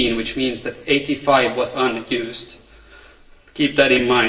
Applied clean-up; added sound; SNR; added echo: none; none; none; reverberation time 0.7 s.